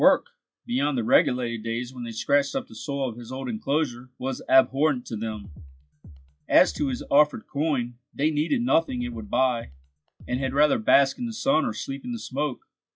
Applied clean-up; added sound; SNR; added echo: classical method log-MMSE.